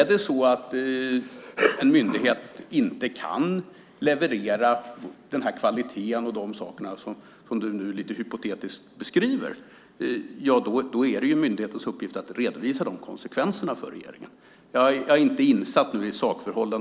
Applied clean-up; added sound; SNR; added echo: none; none; none; none.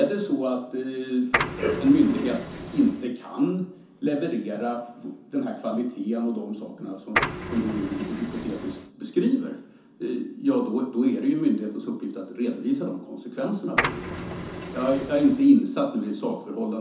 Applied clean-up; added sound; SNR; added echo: none; Printer; 5 dB; reverberation time 0.9 s.